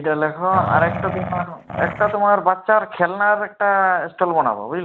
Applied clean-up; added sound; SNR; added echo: none; Growling; 7 dB; none.